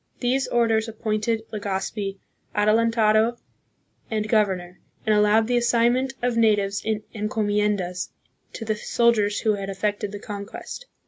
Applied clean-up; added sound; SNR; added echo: none; none; none; none.